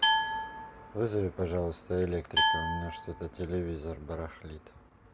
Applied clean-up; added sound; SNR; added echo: none; Glass; -5 dB; none.